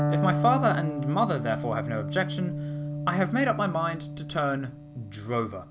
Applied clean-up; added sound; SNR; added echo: none; Electric guitar; 3 dB; none.